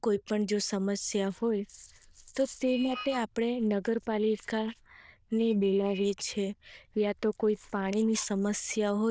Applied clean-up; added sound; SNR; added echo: neural diffusion model UNIVERSE++.